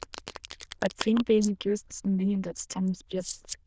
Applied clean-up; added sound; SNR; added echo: neural diffusion model UNIVERSE++.